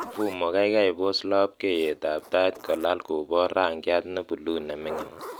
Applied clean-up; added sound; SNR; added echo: none; Zipper (clothing); 18 dB; none.